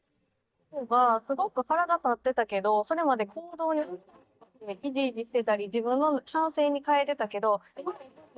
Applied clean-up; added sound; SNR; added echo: neural mask model DeepFilterNet 3.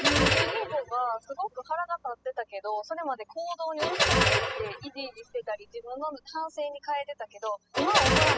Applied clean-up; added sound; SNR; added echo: classical method spectral subtraction.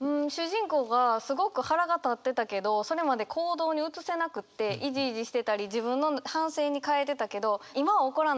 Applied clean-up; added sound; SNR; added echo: none; none; none; none.